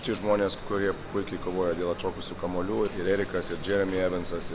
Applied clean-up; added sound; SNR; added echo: none; none; none; none.